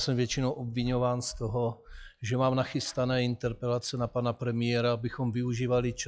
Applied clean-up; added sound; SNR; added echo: classical method log-MMSE.